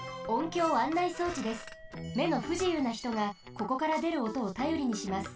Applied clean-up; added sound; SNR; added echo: none; Squeak; 17 dB; none.